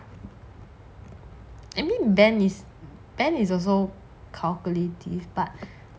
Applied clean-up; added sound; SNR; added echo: none; none; none; none.